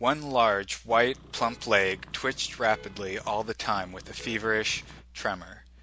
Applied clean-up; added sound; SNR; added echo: none; Vehicle horn, car horn, honking; 20 dB; none.